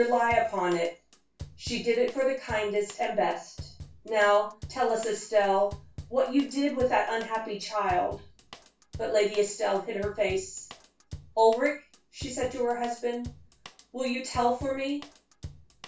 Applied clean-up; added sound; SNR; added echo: none; Drum / Drum kit; 18 dB; reverberation time 0.2 s.